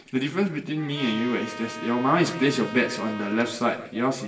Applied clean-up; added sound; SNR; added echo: none; Trumpet; 13 dB; reverberation time 0.9 s.